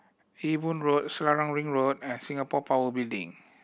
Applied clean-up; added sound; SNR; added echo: none; none; none; none.